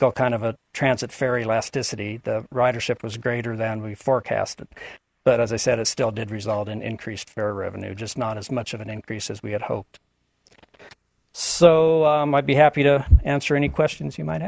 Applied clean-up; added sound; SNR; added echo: neural mask model Resemble Enhance denoiser.